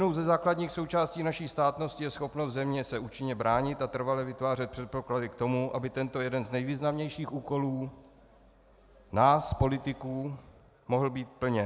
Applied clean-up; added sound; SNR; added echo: none; none; none; none.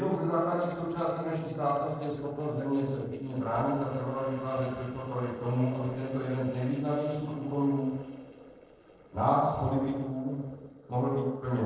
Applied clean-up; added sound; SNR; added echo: neural separator model SepFormer DNS4.